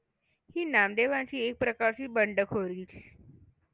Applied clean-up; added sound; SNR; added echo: none; none; none; none.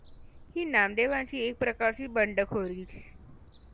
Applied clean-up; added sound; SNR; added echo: none; Gull, seagull / Fowl; 19 dB; none.